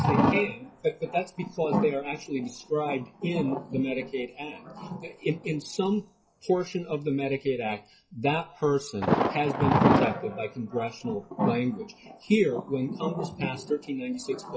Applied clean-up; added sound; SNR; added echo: classical method WPE with log-MMSE.